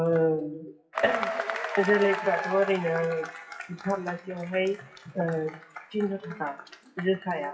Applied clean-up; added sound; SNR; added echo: classical method WPE with log-MMSE.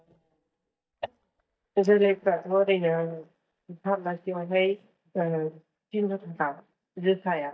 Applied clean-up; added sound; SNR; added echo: neural mask model DeepFilterNet 3.